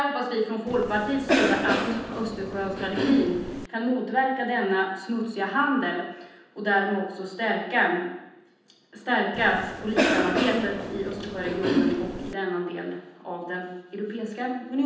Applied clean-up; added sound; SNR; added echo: none; Cough; 0 dB; reverberation time 0.9 s.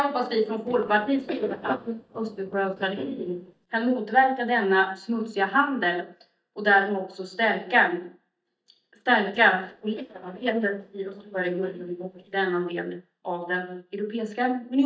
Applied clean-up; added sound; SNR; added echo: neural mask model DeepFilterNet 3.